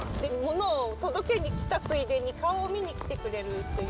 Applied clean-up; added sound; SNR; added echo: none; none; none; none.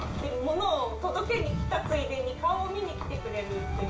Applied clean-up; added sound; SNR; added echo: none; none; none; reverberation time 0.4 s.